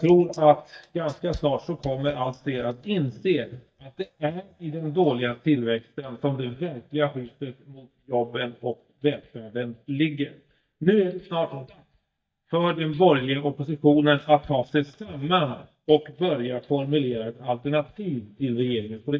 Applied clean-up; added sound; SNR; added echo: neural mask model DeepFilterNet 3.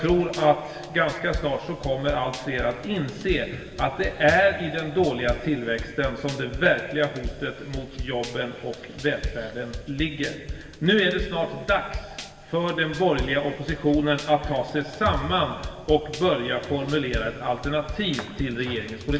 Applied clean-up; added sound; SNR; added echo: none; Drum kit; 12 dB; reverberation time 1.8 s.